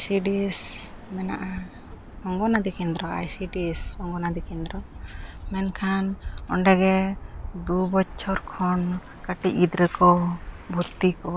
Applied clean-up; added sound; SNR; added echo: none; Bird; 13 dB; none.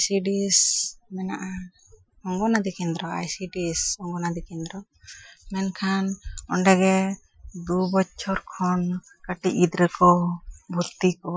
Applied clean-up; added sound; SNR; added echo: classical method Wiener filter.